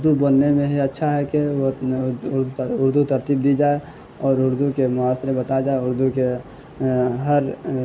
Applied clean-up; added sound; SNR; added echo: none; none; none; none.